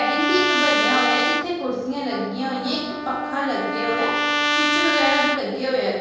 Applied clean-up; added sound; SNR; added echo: none; Trumpet; -1 dB; reverberation time 1.3 s.